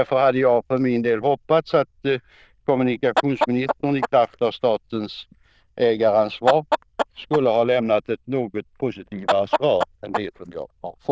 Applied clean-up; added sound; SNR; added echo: neural diffusion model UNIVERSE++.